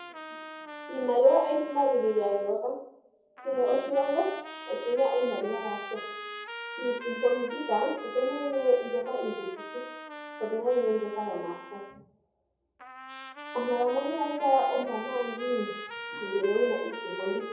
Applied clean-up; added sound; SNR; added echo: none; Trumpet; 12 dB; reverberation time 0.7 s.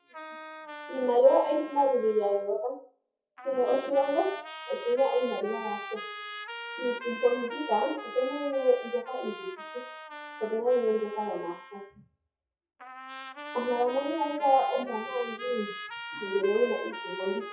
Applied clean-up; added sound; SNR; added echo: classical method WPE with log-MMSE.